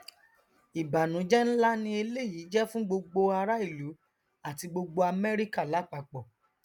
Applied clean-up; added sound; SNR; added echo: none; none; none; none.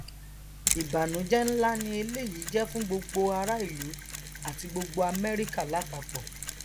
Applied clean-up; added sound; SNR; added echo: none; Mechanisms; 5 dB; none.